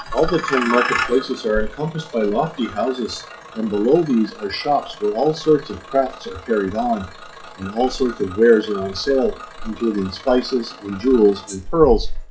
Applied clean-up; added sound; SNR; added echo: classical method WPE with log-MMSE.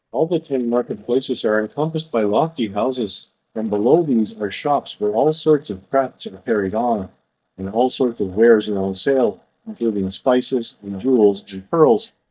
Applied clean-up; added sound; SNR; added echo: neural mask model DeepFilterNet 3.